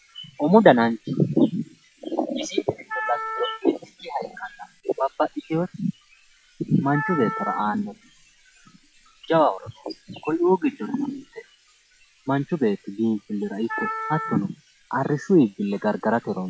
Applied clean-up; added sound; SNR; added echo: classical method log-MMSE.